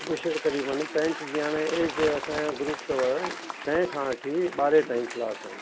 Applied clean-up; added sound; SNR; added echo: none; Applause / Crowd; 10 dB; none.